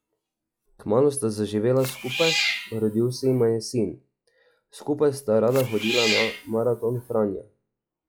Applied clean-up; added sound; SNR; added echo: classical method log-MMSE.